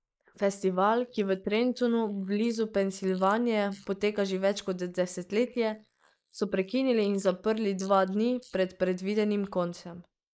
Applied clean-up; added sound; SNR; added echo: neural mask model Resemble Enhance denoiser.